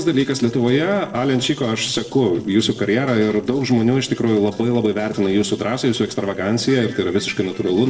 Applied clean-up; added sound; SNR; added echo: neural separator model SepFormer DNS4.